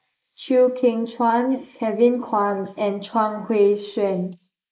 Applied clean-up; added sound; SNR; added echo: neural mask model Resemble Enhance denoiser.